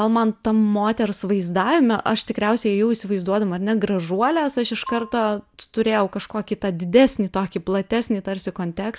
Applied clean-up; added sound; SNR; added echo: none; Marimba, xylophone; 19 dB; none.